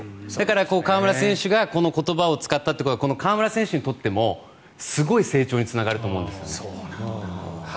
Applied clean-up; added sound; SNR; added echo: none; none; none; none.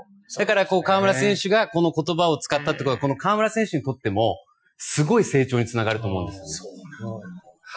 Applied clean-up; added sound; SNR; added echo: classical method Wiener filter.